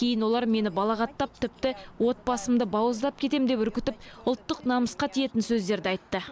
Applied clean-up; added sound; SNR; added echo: none; none; none; none.